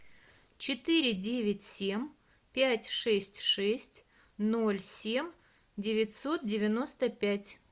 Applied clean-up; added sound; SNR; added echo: none; none; none; none.